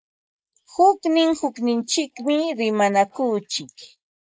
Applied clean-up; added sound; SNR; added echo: neural mask model Resemble Enhance denoiser.